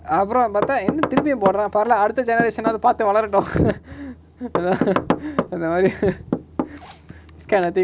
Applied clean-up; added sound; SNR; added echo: none; Knock / Wood; 7 dB; none.